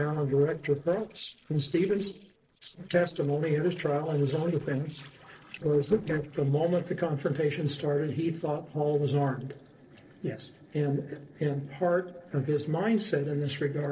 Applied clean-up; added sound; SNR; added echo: neural separator model SepFormer DNS4.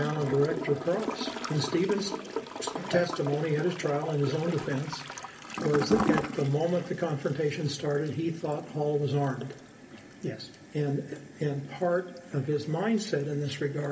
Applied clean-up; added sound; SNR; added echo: none; Toilet flush / Gurgling; 7 dB; reverberation time 0.3 s.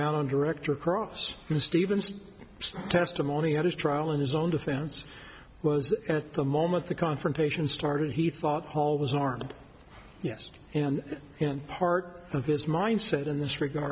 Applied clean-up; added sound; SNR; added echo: none; none; none; none.